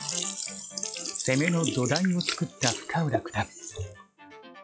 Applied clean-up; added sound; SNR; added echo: classical method log-MMSE.